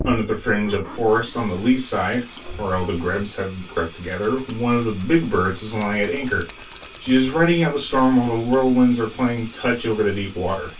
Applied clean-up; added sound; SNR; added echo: none; Sink (filling or washing); 17 dB; reverberation time 0.1 s.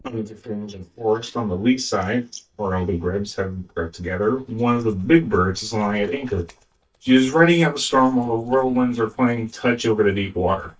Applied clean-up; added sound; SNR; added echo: neural mask model DeepFilterNet 3.